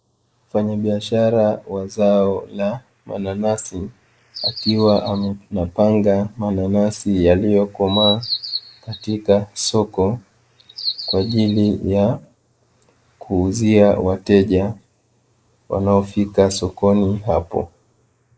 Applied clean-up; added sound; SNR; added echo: neural mask model Resemble Enhance denoiser.